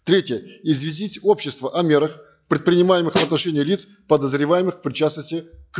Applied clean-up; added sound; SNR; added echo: classical method log-MMSE.